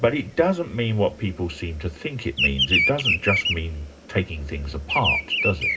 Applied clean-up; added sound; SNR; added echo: none; Bird vocalization, bird call, bird song; 2 dB; reverberation time 0.2 s.